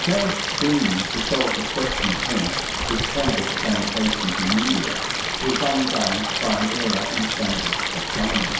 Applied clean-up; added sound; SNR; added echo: none; Stream; -1 dB; reverberation time 0.7 s.